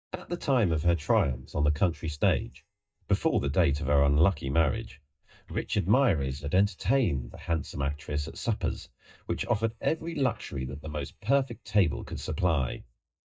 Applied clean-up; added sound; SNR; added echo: neural mask model DeepFilterNet 3.